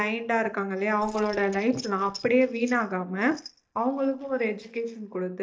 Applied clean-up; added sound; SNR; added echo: neural mask model DeepFilterNet 3.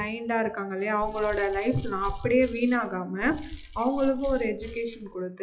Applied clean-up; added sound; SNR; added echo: classical method WPE with log-MMSE.